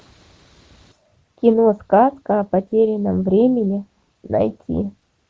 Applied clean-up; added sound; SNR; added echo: none; none; none; none.